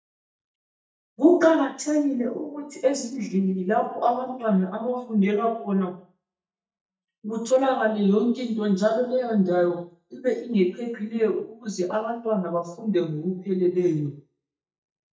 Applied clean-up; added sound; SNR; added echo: neural mask model DeepFilterNet 3.